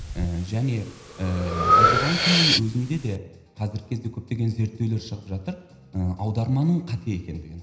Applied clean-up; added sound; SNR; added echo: none; Breathing; 1 dB; reverberation time 0.9 s.